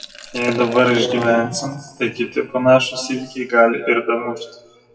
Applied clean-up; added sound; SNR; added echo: classical method WPE with log-MMSE.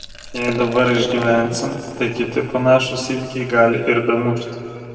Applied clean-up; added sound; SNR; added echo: none; Liquid; 16 dB; reverberation time 2.2 s.